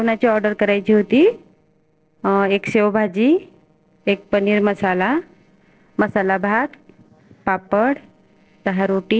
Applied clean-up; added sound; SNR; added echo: neural separator model SepFormer DNS4.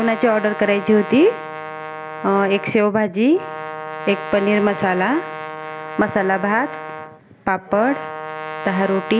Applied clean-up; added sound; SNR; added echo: none; Brass instrument; 11 dB; none.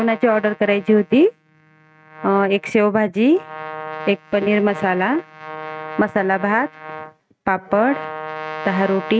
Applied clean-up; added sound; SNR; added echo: neural mask model RNNoise.